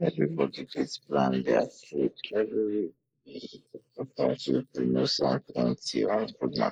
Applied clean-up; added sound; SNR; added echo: neural mask model Resemble Enhance denoiser.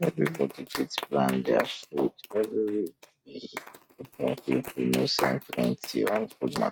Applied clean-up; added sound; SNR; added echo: neural mask model RNNoise.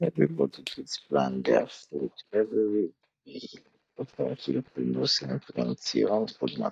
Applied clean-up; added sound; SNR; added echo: neural mask model DeepFilterNet 3.